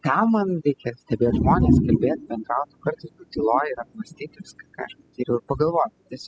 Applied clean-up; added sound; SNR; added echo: classical method spectral subtraction.